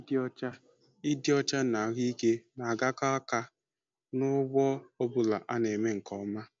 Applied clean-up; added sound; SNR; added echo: none; none; none; none.